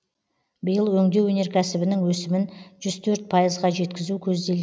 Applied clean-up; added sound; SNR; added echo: none; none; none; none.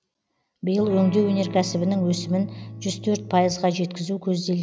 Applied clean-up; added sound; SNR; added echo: none; Electric guitar / Strum; 13 dB; none.